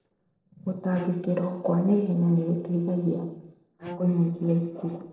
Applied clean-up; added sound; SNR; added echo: neural separator model SepFormer DNS4.